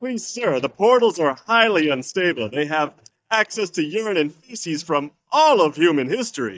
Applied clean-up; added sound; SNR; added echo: neural mask model DeepFilterNet 3.